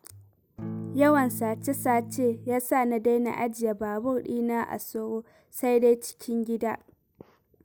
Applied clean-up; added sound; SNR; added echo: none; Electric guitar / Strum; 11 dB; none.